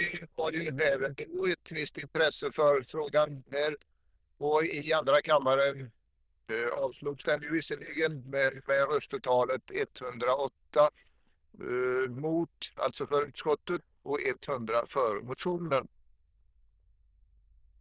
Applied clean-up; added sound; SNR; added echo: neural diffusion model UNIVERSE++.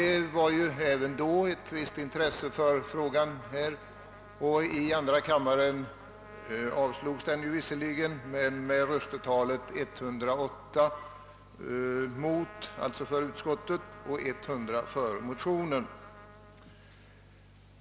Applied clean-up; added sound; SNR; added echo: none; Trumpet; 20 dB; none.